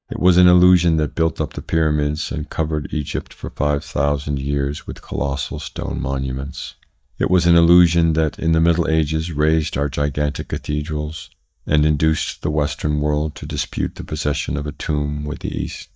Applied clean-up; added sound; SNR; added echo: neural mask model DeepFilterNet 3.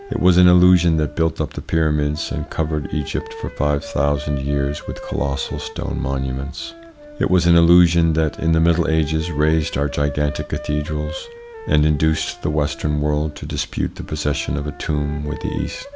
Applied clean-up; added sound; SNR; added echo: none; Wind instrument, woodwind instrument; 18 dB; none.